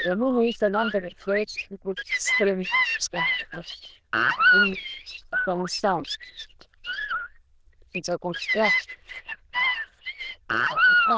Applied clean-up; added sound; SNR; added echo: neural diffusion model UNIVERSE++.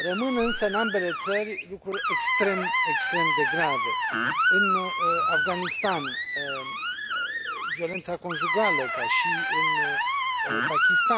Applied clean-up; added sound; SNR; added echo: none; Screech; -5 dB; none.